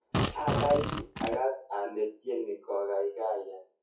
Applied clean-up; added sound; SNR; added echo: classical method WPE with log-MMSE.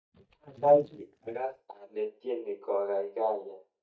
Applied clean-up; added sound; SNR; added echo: neural mask model DeepFilterNet 3.